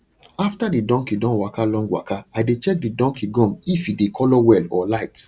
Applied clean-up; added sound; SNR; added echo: none; none; none; none.